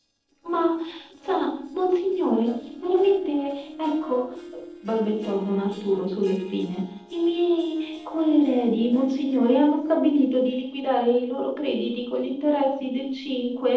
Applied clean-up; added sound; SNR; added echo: neural separator model SepFormer DNS4.